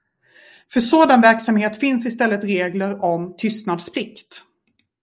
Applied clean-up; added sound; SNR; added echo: neural mask model Resemble Enhance denoiser.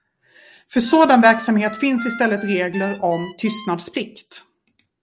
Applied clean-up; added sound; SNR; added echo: none; Harmonica; 15 dB; none.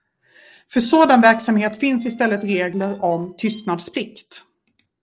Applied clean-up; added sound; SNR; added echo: neural separator model SepFormer DNS4.